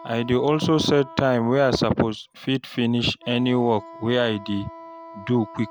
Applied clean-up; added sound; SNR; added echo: none; Wind instrument, woodwind instrument; 19 dB; none.